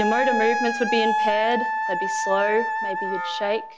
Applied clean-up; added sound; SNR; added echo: none; Wind instrument, woodwind instrument; 0 dB; none.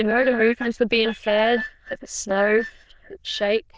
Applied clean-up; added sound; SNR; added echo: neural diffusion model UNIVERSE++.